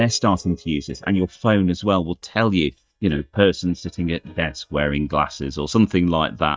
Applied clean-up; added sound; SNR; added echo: neural mask model DeepFilterNet 3.